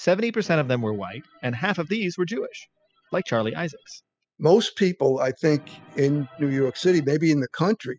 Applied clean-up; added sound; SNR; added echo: classical method spectral subtraction.